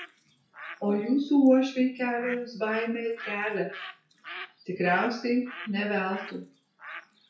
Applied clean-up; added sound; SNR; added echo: classical method WPE with log-MMSE.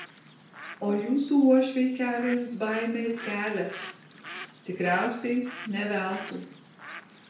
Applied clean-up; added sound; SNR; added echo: none; Bird; 16 dB; reverberation time 0.5 s.